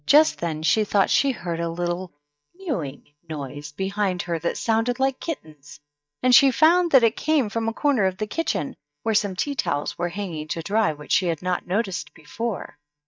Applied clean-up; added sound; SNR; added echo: neural mask model DeepFilterNet 3.